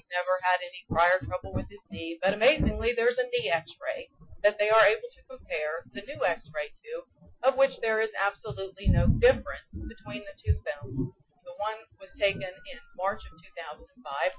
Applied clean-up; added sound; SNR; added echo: classical method Wiener filter.